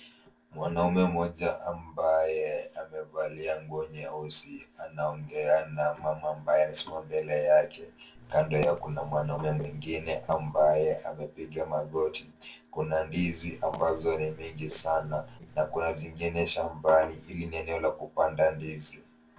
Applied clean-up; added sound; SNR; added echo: neural separator model SepFormer DNS4.